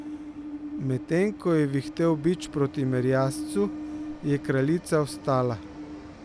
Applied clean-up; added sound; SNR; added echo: none; Train; 11 dB; none.